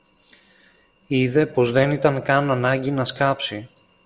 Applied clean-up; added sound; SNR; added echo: none; none; none; none.